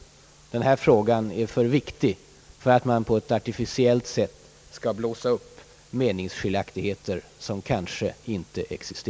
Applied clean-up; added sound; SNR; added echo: none; none; none; none.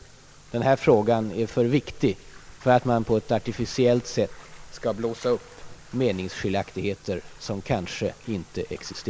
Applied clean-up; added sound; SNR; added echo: none; Bathtub (filling or washing); 20 dB; none.